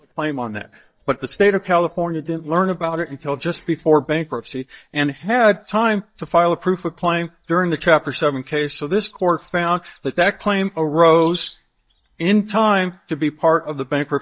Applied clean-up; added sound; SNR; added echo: neural mask model DeepFilterNet 3.